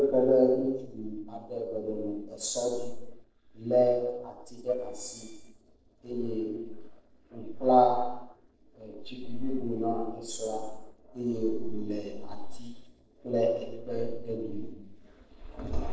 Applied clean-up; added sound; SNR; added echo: neural separator model SepFormer DNS4.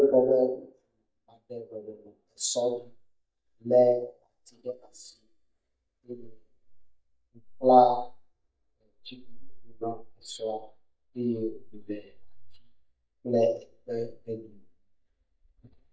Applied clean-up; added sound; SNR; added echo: neural mask model DeepFilterNet 3.